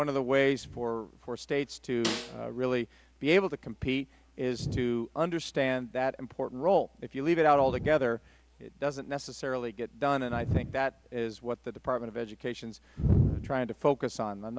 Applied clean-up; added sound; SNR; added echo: none; Snare drum; 9 dB; none.